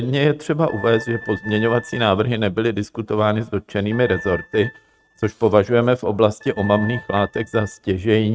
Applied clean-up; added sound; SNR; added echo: neural mask model RNNoise.